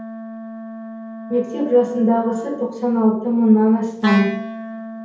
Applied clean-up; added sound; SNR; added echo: none; Wind instrument, woodwind instrument; 12 dB; reverberation time 0.7 s.